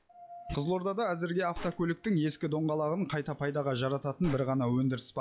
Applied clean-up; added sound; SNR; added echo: classical method log-MMSE.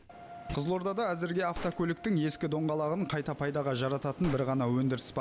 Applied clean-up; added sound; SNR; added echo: none; Gunshot, gunfire; 19 dB; none.